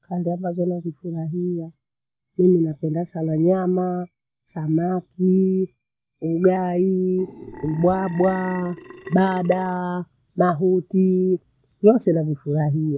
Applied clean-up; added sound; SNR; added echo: none; Burping, eructation; 16 dB; none.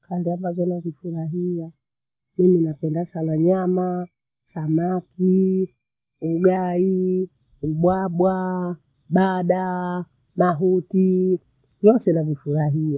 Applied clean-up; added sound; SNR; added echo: none; none; none; none.